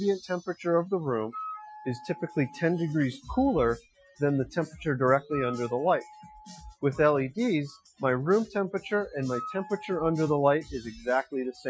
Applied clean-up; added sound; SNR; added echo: classical method Wiener filter.